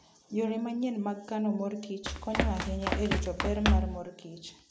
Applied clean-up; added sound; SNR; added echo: none; Run; -3 dB; none.